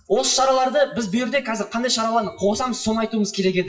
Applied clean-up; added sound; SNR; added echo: classical method WPE with log-MMSE.